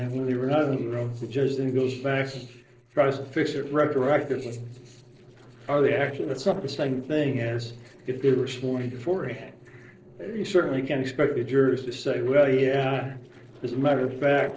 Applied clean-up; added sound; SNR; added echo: neural separator model SepFormer DNS4.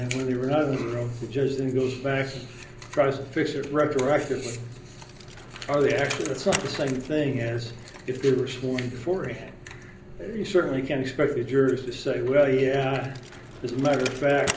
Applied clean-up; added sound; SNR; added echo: none; Bicycle; 16 dB; reverberation time 0.5 s.